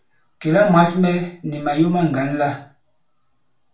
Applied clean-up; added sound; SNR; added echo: none; none; none; reverberation time 0.4 s.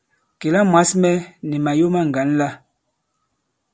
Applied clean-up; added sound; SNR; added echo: none; none; none; none.